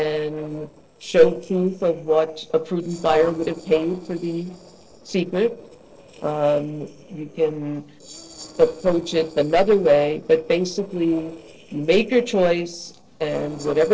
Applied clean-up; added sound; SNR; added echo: neural separator model SepFormer DNS4.